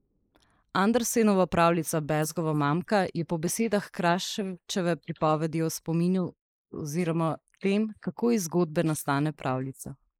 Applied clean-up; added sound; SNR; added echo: neural mask model Resemble Enhance denoiser.